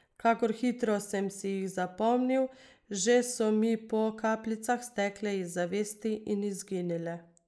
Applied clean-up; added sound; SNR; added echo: neural mask model Resemble Enhance denoiser.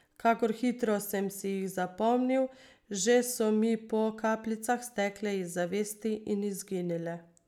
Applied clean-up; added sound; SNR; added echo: none; none; none; none.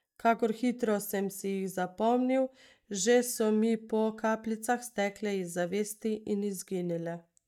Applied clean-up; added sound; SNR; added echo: neural mask model DeepFilterNet 3.